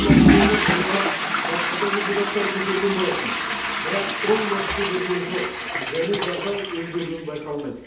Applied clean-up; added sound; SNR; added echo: none; Toilet flush / Water; -4 dB; reverberation time 2.2 s.